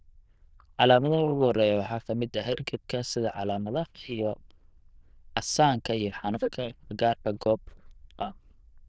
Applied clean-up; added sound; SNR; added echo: neural diffusion model UNIVERSE++.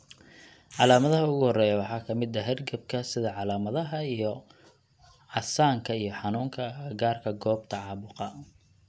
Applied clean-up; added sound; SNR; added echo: none; none; none; none.